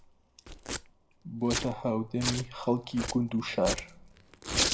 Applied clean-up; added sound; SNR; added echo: none; Domestic sounds, home sounds; 4 dB; reverberation time 0.4 s.